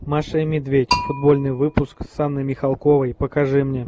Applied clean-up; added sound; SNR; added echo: none; Bell; 11 dB; none.